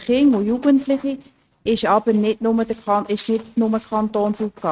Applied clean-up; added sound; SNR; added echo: neural mask model RNNoise.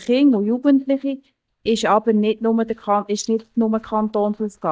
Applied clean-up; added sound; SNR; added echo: neural mask model DeepFilterNet 3.